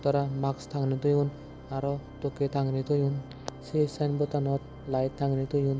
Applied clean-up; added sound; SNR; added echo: none; Organ; 16 dB; none.